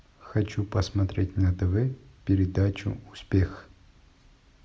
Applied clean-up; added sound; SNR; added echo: none; none; none; none.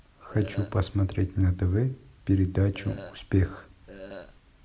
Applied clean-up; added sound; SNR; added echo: none; Burping, eructation; 16 dB; none.